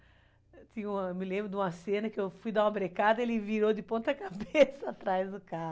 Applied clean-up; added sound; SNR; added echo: none; none; none; none.